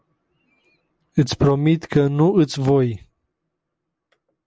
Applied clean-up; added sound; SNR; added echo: none; none; none; none.